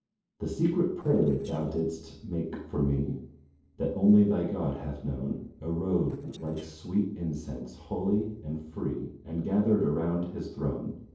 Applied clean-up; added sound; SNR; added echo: neural separator model SepFormer DNS4.